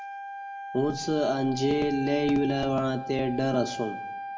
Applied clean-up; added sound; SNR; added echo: none; Wind instrument, woodwind instrument; 9 dB; reverberation time 0.6 s.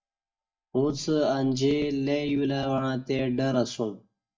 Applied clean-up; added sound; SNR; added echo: neural mask model DeepFilterNet 3.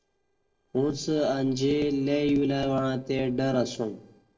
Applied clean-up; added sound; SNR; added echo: neural separator model SepFormer DNS4.